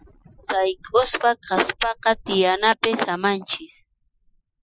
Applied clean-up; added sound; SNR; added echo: classical method Wiener filter.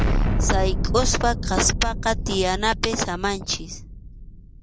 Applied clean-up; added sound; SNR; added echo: none; Explosion; 0 dB; none.